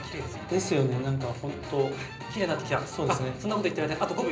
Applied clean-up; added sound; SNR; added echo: none; none; none; reverberation time 0.5 s.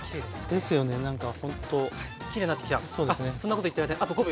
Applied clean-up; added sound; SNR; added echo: none; none; none; none.